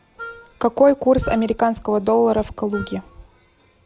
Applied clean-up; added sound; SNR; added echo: none; Wind instrument, woodwind instrument; 19 dB; none.